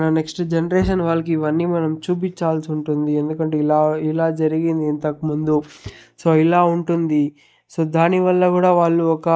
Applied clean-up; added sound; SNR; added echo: neural mask model DeepFilterNet 3.